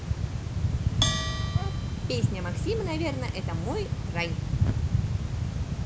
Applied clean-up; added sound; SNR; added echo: none; Bell; 9 dB; none.